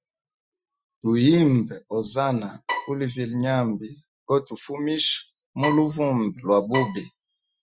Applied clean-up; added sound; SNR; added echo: classical method Wiener filter.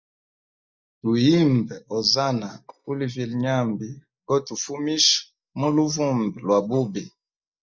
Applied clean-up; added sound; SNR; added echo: neural mask model DeepFilterNet 3.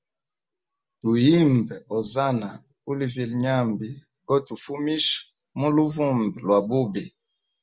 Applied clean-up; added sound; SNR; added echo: none; none; none; none.